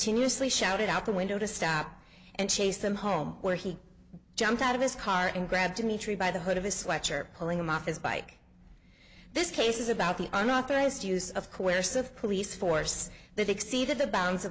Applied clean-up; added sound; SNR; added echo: none; none; none; none.